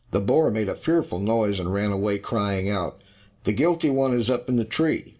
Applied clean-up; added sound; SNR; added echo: none; none; none; reverberation time 0.4 s.